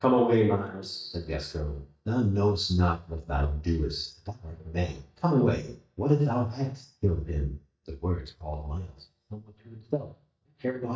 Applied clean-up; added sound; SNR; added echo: neural mask model DeepFilterNet 3.